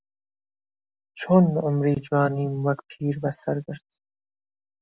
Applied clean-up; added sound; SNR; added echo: none; none; none; none.